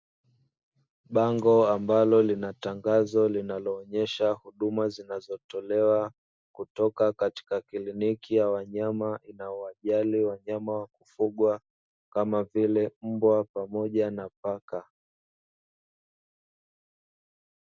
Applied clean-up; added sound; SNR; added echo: none; none; none; none.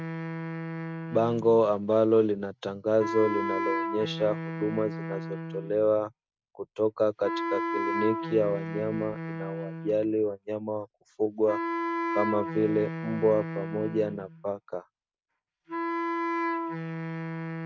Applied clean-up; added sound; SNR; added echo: neural mask model RNNoise.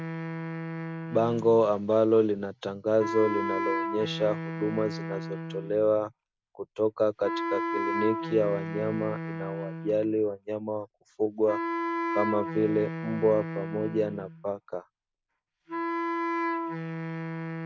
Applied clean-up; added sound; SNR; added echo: none; Wind instrument, woodwind instrument; 5 dB; none.